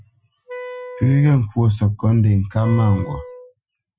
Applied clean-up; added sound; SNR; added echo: classical method Wiener filter.